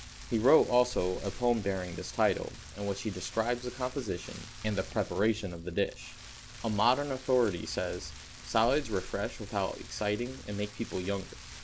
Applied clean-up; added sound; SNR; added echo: none; Rain; 14 dB; none.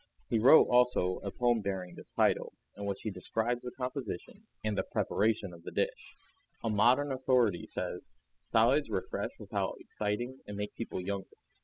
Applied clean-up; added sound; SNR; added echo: classical method spectral subtraction.